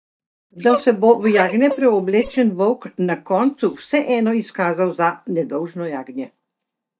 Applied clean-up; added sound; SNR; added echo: neural mask model DeepFilterNet 3.